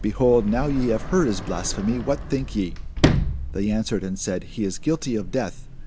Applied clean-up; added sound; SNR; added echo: none; Sliding door; 4 dB; none.